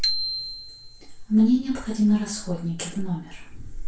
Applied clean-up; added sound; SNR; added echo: none; Bicycle bell; 9 dB; reverberation time 0.3 s.